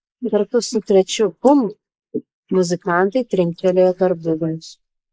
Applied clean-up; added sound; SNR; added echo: neural mask model Resemble Enhance denoiser.